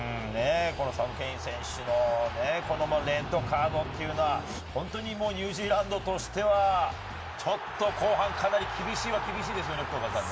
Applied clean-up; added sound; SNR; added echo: none; none; none; none.